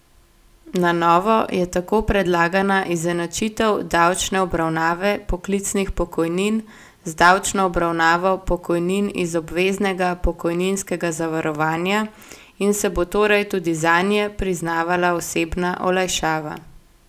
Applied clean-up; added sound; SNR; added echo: none; none; none; none.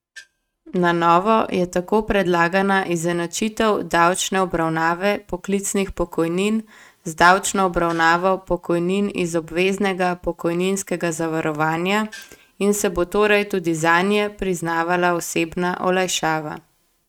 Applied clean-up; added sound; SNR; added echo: neural mask model RNNoise.